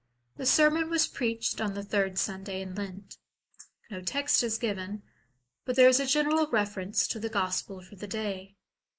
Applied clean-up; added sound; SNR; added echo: neural mask model Resemble Enhance denoiser.